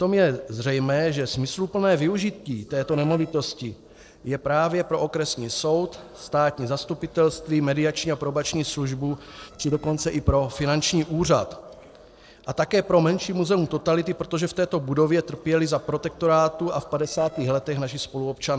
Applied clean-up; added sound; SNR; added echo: neural separator model SepFormer DNS4.